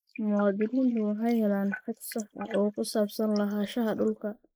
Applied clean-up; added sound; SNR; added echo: neural mask model Resemble Enhance denoiser.